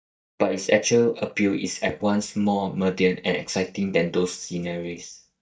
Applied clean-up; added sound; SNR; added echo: neural mask model DeepFilterNet 3.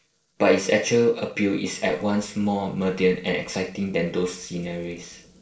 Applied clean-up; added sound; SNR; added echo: neural separator model SepFormer DNS4.